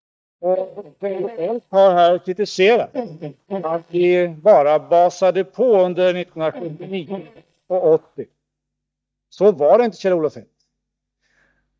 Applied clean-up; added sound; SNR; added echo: neural mask model DeepFilterNet 3.